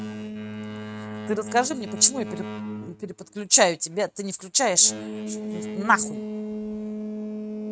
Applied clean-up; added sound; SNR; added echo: neural mask model RNNoise.